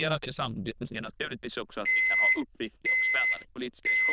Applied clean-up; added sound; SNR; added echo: neural diffusion model UNIVERSE++.